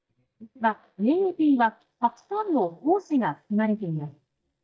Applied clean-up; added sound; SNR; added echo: neural mask model DeepFilterNet 3.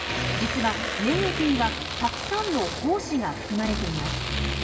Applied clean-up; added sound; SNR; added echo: none; Domestic sounds, home sounds; 5 dB; reverberation time 1.6 s.